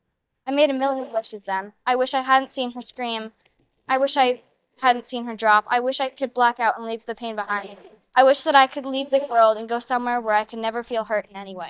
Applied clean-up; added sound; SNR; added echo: neural mask model DeepFilterNet 3.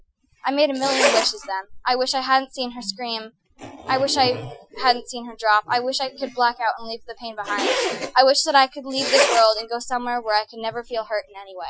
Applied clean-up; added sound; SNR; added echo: classical method Wiener filter.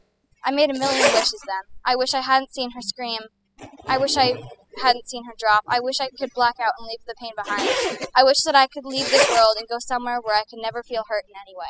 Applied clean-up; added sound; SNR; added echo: classical method spectral subtraction.